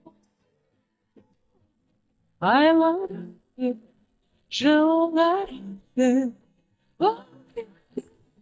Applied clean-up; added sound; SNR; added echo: neural mask model DeepFilterNet 3.